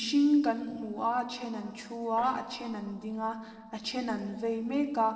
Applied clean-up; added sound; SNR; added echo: neural separator model SepFormer DNS4.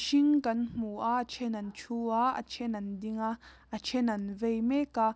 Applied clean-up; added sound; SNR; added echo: none; none; none; none.